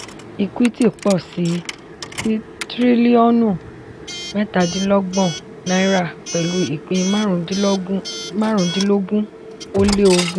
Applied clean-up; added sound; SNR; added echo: none; Coin (dropping) / Alarm + Gunshot, gunfire; 11 dB; none.